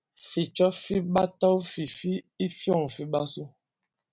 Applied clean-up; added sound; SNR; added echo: none; none; none; none.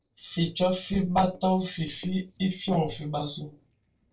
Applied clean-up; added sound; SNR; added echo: neural separator model SepFormer DNS4.